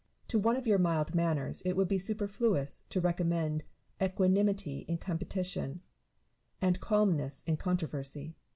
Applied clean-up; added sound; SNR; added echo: none; none; none; none.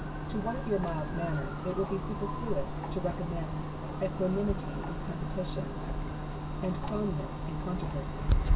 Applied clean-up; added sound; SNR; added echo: none; Clock; -2 dB; reverberation time 0.2 s.